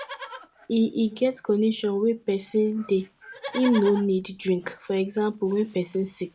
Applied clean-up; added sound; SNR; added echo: none; Livestock, farm animals, working animals; 17 dB; none.